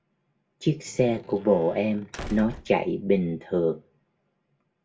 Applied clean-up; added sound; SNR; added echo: none; Squeak / Slam / Wood; 15 dB; reverberation time 0.2 s.